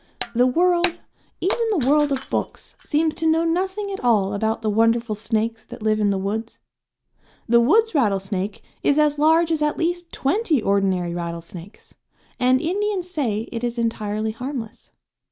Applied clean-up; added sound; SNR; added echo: none; Shatter; 14 dB; none.